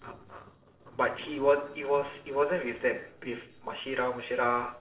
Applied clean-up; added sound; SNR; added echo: neural separator model SepFormer DNS4.